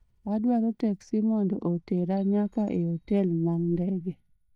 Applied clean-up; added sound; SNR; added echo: neural mask model DeepFilterNet 3.